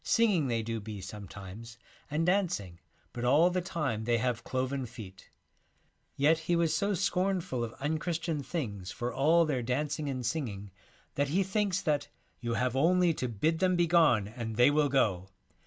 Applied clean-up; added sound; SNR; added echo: none; none; none; none.